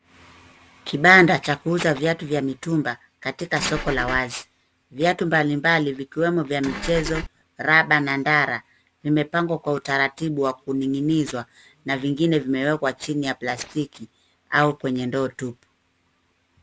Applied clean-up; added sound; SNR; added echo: none; Engine / Car; 7 dB; none.